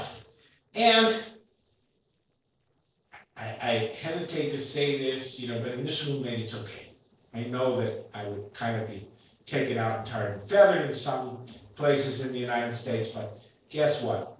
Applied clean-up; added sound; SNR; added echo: neural separator model SepFormer DNS4.